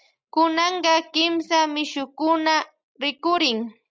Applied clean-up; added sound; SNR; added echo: none; none; none; none.